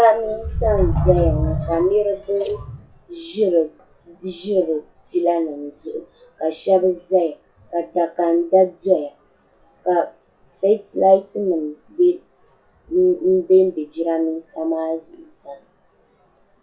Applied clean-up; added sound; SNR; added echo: classical method WPE with log-MMSE.